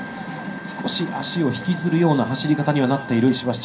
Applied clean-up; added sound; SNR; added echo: none; Wind instrument, woodwind instrument; 17 dB; reverberation time 0.3 s.